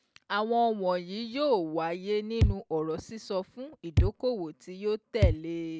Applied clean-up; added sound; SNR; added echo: none; Bass drum; -4 dB; none.